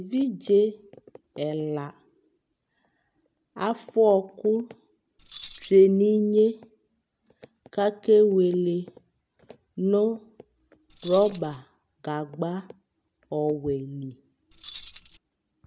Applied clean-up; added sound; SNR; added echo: none; Keys jangling; 11 dB; none.